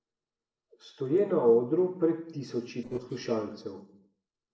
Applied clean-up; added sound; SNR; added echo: neural separator model SepFormer DNS4.